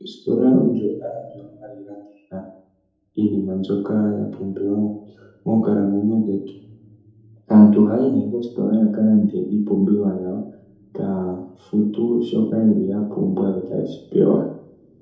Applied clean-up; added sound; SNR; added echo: none; none; none; reverberation time 2.6 s.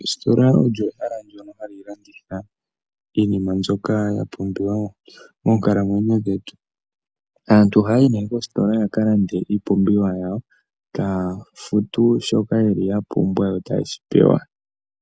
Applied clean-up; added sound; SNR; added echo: none; none; none; none.